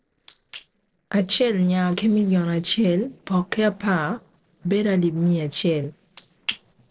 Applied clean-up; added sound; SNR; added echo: neural separator model SepFormer DNS4.